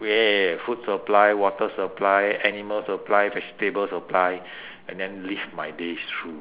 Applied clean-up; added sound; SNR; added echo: none; none; none; none.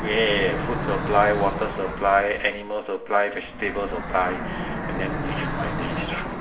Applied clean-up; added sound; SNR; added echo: none; Fixed-wing aircraft, airplane; 5 dB; reverberation time 0.5 s.